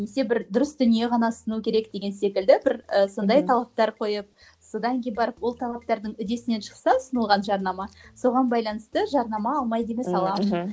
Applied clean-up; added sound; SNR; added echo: none; none; none; none.